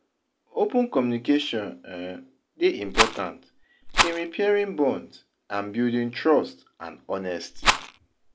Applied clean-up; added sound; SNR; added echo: none; Rattle; -1 dB; none.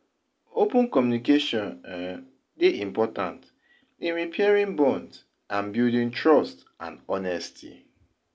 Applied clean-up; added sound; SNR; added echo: none; none; none; none.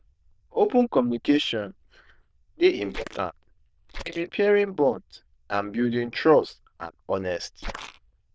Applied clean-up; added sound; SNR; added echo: neural diffusion model UNIVERSE++.